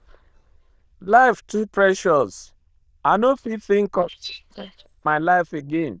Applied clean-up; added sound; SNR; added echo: neural diffusion model UNIVERSE++.